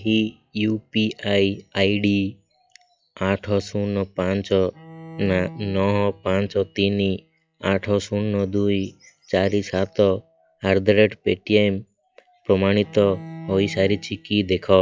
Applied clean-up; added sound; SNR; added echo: classical method log-MMSE.